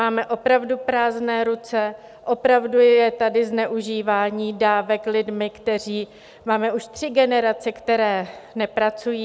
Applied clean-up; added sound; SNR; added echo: none; none; none; none.